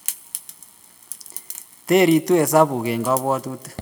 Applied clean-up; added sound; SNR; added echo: none; none; none; reverberation time 0.8 s.